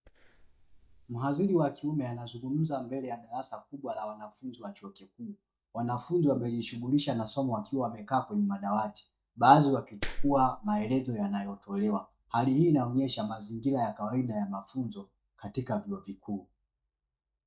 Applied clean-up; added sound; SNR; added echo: neural mask model DeepFilterNet 3.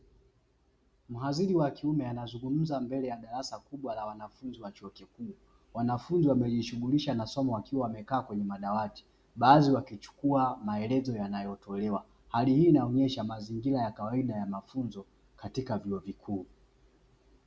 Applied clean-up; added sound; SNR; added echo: none; none; none; none.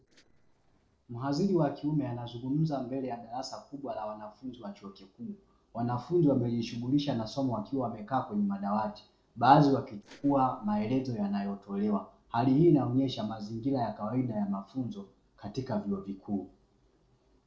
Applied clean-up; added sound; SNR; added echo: neural separator model SepFormer DNS4.